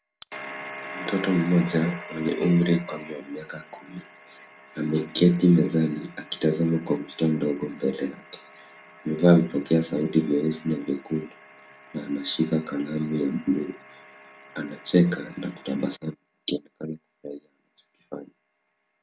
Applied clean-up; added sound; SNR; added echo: none; none; none; none.